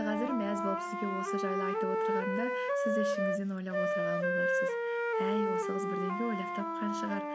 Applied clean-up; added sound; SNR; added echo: none; Wind instrument, woodwind instrument; -4 dB; none.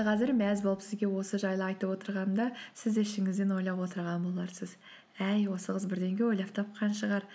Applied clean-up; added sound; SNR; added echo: none; none; none; none.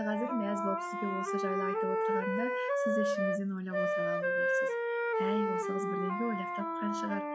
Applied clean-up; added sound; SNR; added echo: classical method log-MMSE.